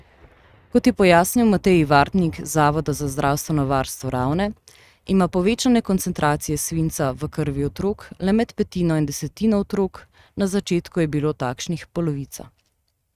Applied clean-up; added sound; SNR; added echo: neural mask model RNNoise.